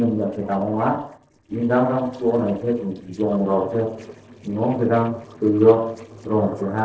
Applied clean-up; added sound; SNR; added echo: neural separator model SepFormer DNS4.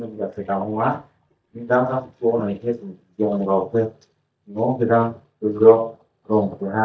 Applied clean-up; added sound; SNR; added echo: neural mask model DeepFilterNet 3.